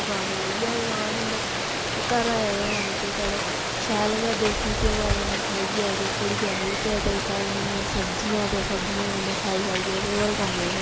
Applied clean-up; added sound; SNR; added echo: none; Rain; -2 dB; none.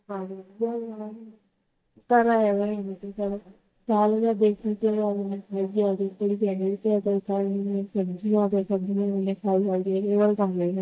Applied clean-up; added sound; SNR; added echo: neural mask model DeepFilterNet 3.